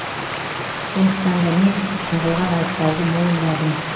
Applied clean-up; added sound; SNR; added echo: none; Stream; 6 dB; reverberation time 2.5 s.